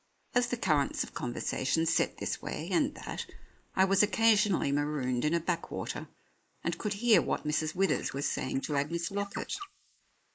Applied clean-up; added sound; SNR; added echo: neural mask model Resemble Enhance denoiser.